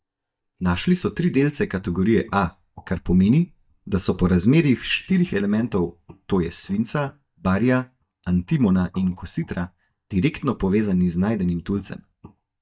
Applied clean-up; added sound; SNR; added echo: neural mask model DeepFilterNet 3.